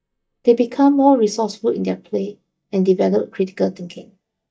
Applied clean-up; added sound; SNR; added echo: neural mask model DeepFilterNet 3.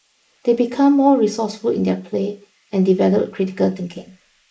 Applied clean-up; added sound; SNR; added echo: neural mask model Resemble Enhance denoiser.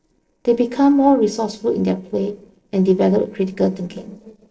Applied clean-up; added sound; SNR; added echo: neural separator model SepFormer DNS4.